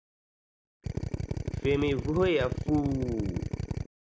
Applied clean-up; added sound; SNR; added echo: none; Drill; 2 dB; none.